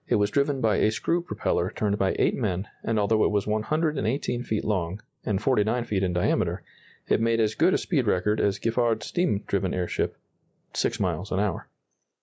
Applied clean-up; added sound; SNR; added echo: neural mask model Resemble Enhance denoiser.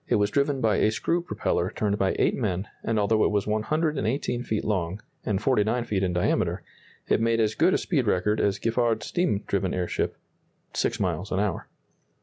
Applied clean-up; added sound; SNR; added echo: none; none; none; none.